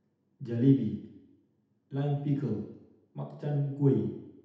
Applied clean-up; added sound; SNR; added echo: none; none; none; reverberation time 0.8 s.